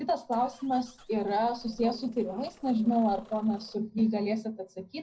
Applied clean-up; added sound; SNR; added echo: neural separator model SepFormer DNS4.